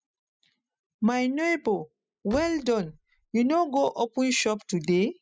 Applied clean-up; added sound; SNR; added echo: classical method spectral subtraction.